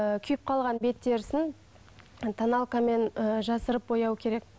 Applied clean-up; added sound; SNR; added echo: none; none; none; none.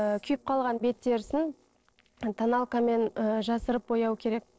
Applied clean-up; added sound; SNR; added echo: neural separator model SepFormer DNS4.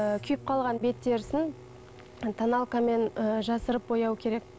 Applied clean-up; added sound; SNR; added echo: none; Boat, Water vehicle + Bowed string instrument; 20 dB; none.